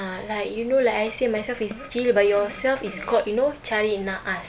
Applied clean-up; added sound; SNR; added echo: none; Fart; 19 dB; none.